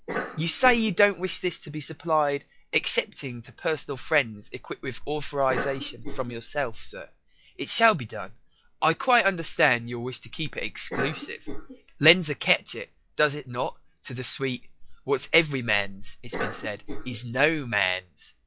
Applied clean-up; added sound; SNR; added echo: classical method log-MMSE.